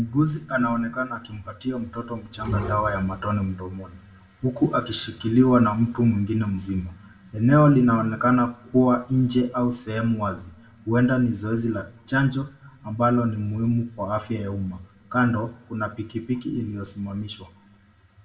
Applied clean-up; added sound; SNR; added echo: none; Bowed string instrument; 6 dB; reverberation time 0.6 s.